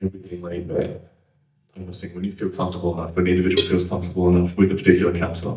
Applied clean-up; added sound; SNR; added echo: neural mask model DeepFilterNet 3.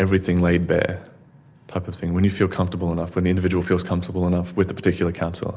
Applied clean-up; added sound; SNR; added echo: none; none; none; none.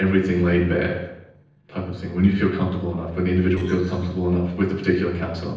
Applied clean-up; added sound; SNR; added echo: neural separator model SepFormer DNS4.